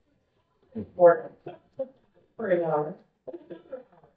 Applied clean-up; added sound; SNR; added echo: neural mask model DeepFilterNet 3.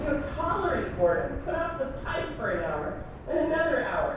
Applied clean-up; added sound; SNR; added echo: none; Thunder / Rain; 9 dB; reverberation time 0.7 s.